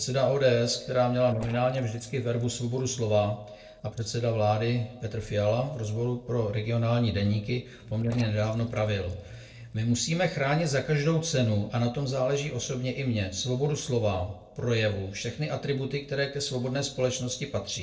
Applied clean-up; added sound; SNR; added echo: neural separator model SepFormer DNS4.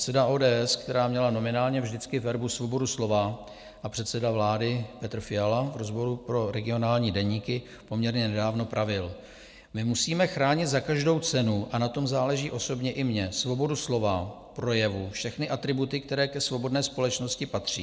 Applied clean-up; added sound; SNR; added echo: none; none; none; none.